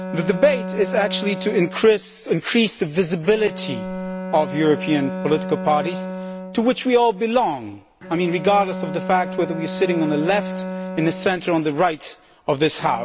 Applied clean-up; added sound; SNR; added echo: none; Bowed string instrument; 10 dB; none.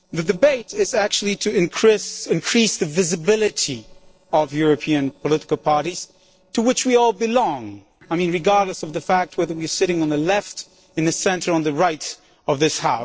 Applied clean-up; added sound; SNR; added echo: neural separator model SepFormer DNS4.